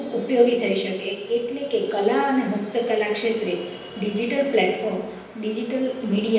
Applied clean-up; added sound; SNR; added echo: none; none; none; reverberation time 0.9 s.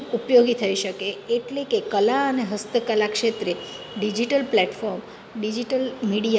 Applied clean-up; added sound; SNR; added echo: none; none; none; none.